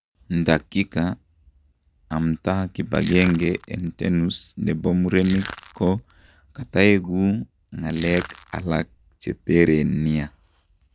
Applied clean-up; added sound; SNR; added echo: none; Crushing; 16 dB; none.